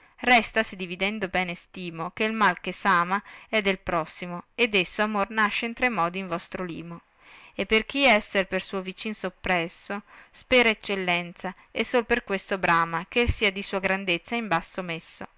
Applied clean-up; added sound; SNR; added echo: none; none; none; none.